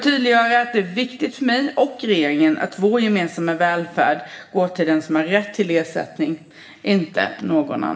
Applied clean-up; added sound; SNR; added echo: none; none; none; reverberation time 1.9 s.